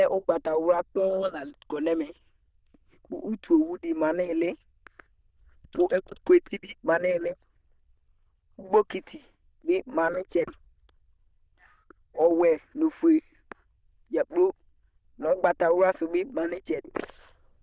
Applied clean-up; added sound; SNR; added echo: neural diffusion model UNIVERSE++.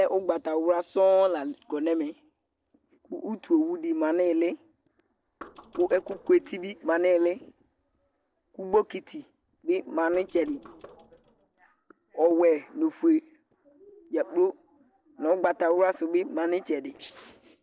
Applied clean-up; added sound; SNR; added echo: neural separator model SepFormer DNS4.